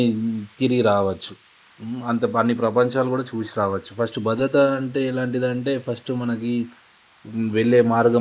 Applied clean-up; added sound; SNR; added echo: neural mask model Resemble Enhance denoiser.